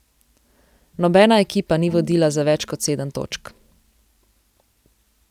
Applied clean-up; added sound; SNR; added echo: none; Bowed string instrument; 19 dB; none.